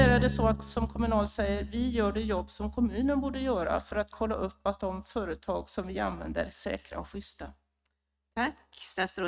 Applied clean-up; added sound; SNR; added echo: neural mask model RNNoise.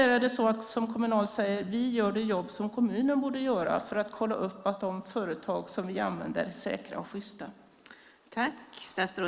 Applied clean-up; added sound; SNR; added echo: neural mask model Resemble Enhance denoiser.